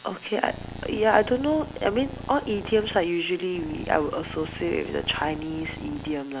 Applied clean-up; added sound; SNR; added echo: none; Purr; 12 dB; none.